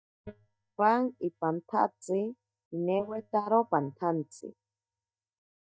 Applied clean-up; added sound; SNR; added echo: neural mask model DeepFilterNet 3.